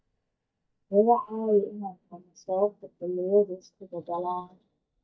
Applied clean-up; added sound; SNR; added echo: neural mask model DeepFilterNet 3.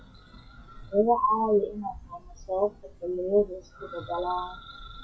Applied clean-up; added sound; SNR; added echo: classical method WPE with log-MMSE.